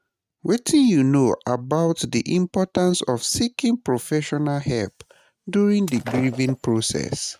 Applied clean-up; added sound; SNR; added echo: neural mask model RNNoise.